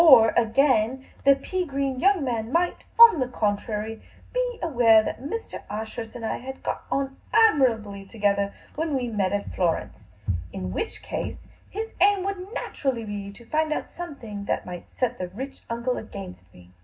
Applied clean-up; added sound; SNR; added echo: none; none; none; reverberation time 0.4 s.